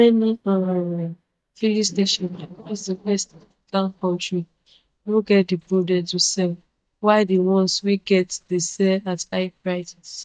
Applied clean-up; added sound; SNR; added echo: neural mask model DeepFilterNet 3.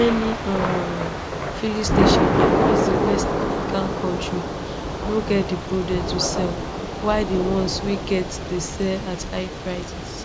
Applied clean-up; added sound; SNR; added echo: none; Thunder / Rain; -2 dB; none.